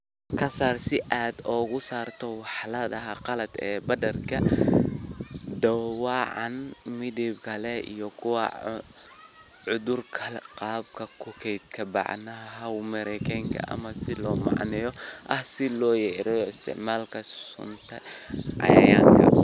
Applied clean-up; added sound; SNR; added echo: none; none; none; none.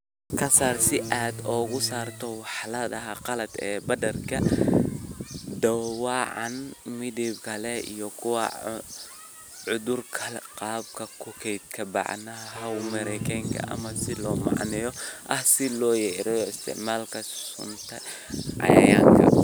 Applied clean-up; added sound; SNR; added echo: none; Electric guitar / Bass guitar; 12 dB; none.